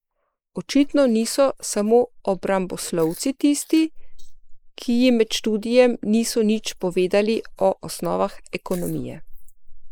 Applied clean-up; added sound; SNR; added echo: neural mask model Resemble Enhance denoiser.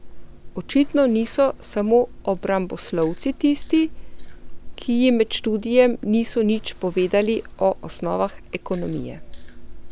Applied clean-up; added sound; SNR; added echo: none; Chewing, mastication; 11 dB; none.